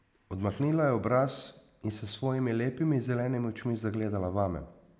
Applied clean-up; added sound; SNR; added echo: none; none; none; none.